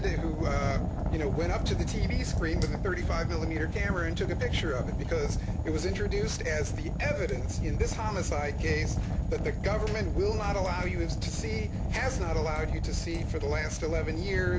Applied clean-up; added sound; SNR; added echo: none; Fire; -3 dB; none.